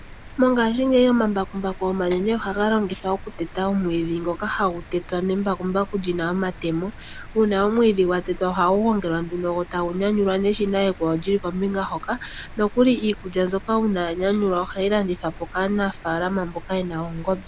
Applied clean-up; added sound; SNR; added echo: none; Rain; 16 dB; none.